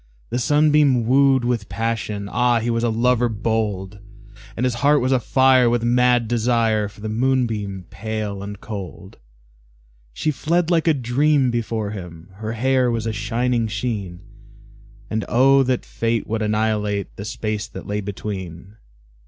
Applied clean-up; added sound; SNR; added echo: none; Bass guitar; 20 dB; none.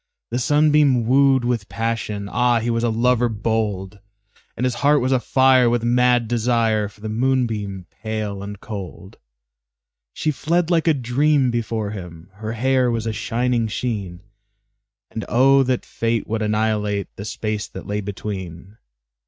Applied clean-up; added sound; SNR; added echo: neural mask model RNNoise.